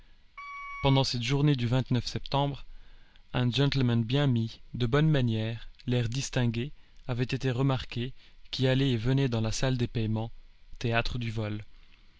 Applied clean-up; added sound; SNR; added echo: none; Wind instrument, woodwind instrument; 15 dB; none.